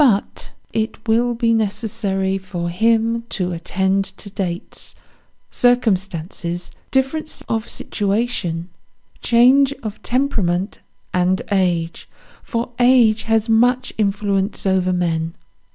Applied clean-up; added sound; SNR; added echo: none; none; none; none.